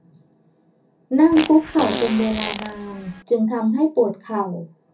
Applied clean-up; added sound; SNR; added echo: none; Fart; 9 dB; reverberation time 0.3 s.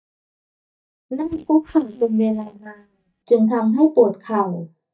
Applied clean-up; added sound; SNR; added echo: neural mask model DeepFilterNet 3.